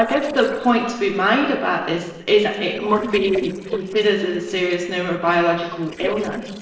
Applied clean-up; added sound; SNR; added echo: neural separator model SepFormer DNS4.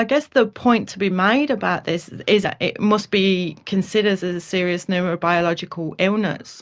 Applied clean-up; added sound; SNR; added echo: none; none; none; none.